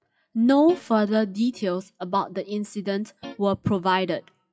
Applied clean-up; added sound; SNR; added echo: classical method WPE with log-MMSE.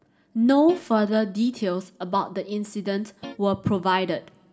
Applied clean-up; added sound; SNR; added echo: none; Guitar; 17 dB; reverberation time 0.4 s.